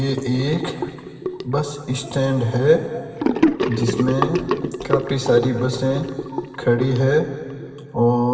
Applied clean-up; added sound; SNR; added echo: none; Sink (filling or washing) / Gurgling; 5 dB; reverberation time 2.3 s.